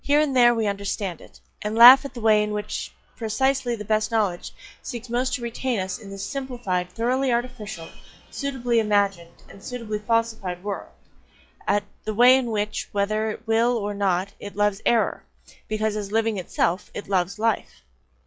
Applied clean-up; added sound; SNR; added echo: classical method log-MMSE.